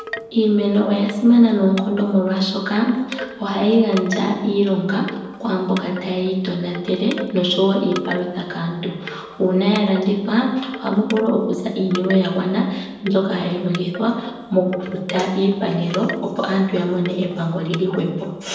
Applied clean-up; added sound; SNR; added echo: none; Wind chime / Wood; 16 dB; reverberation time 0.9 s.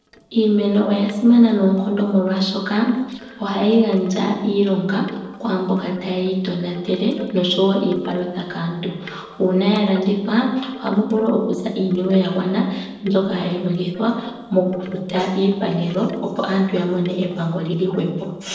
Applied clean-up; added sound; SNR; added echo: neural separator model SepFormer DNS4.